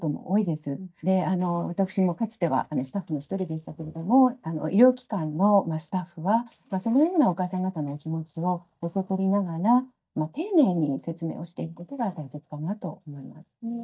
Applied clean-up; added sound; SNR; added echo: neural mask model DeepFilterNet 3.